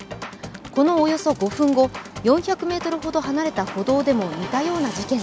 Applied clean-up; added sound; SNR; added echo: none; none; none; none.